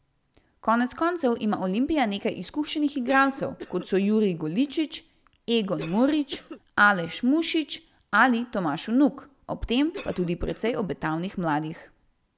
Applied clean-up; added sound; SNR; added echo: none; Cough; 19 dB; none.